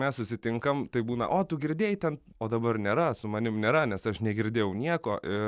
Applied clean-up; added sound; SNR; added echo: none; none; none; none.